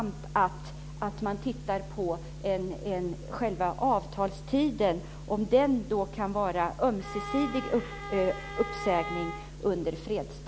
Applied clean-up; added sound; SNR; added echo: none; Bowed string instrument; 9 dB; none.